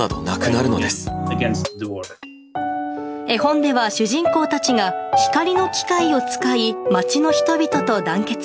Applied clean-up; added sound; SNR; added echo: none; none; none; none.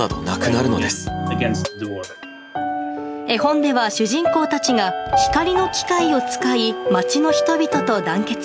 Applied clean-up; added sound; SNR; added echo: none; Applause / Cheering + Wind instrument, woodwind instrument; 20 dB; none.